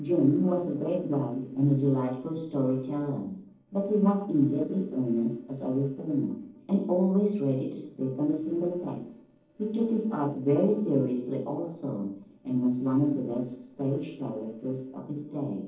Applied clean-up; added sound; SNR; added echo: neural separator model SepFormer DNS4.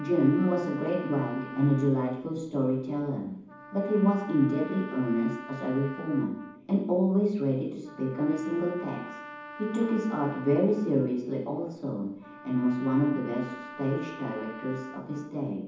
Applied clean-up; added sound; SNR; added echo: none; Trumpet; 17 dB; reverberation time 1.2 s.